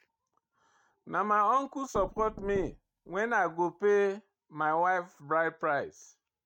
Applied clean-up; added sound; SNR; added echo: neural mask model RNNoise.